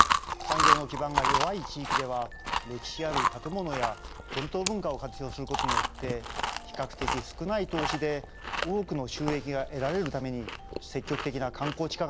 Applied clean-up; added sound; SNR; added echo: none; Chewing, mastication; -2 dB; none.